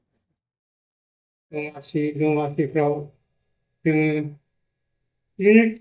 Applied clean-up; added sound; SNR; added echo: neural mask model DeepFilterNet 3.